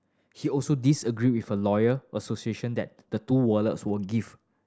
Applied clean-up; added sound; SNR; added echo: none; none; none; none.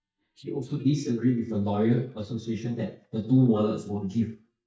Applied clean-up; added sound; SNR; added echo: neural mask model DeepFilterNet 3.